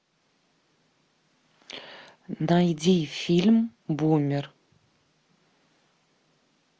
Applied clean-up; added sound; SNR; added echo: none; none; none; none.